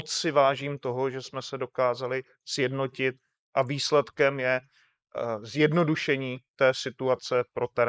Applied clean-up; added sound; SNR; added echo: neural mask model Resemble Enhance denoiser.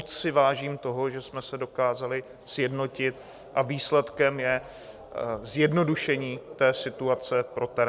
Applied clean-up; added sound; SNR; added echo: none; none; none; none.